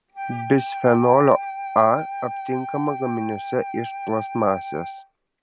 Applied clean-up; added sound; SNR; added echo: none; Wind instrument, woodwind instrument; 9 dB; none.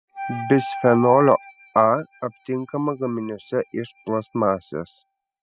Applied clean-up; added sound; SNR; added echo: classical method spectral subtraction.